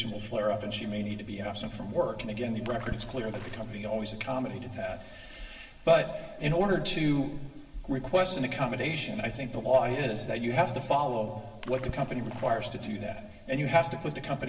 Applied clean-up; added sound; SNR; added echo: none; Water / Splash, splatter; 13 dB; reverberation time 1.3 s.